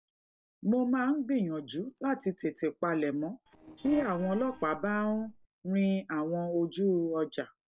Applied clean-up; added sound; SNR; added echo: neural separator model SepFormer DNS4.